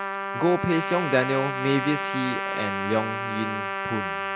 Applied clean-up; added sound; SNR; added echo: none; Trumpet; 2 dB; none.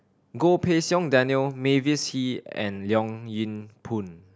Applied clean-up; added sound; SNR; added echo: none; none; none; none.